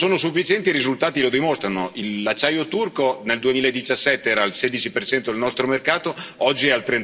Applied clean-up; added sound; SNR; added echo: none; Cutlery, silverware; 14 dB; reverberation time 1.7 s.